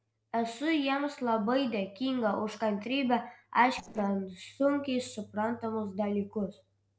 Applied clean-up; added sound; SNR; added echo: neural separator model SepFormer DNS4.